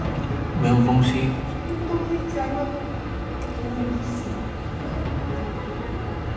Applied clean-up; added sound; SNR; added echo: none; Drum; 8 dB; reverberation time 1.0 s.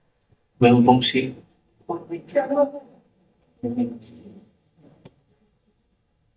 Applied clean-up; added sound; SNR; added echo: neural mask model DeepFilterNet 3.